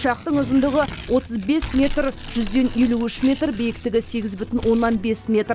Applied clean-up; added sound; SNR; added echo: none; Tearing; 12 dB; none.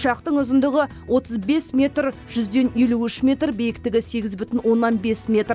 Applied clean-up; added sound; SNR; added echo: none; none; none; none.